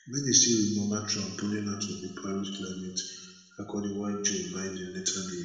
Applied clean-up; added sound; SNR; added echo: none; none; none; reverberation time 1.1 s.